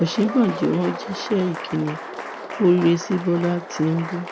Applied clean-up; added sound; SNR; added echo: none; Applause; 11 dB; none.